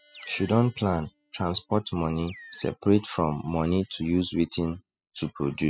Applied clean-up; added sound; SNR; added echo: classical method spectral subtraction.